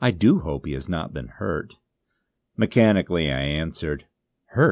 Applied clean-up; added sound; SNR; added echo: none; none; none; none.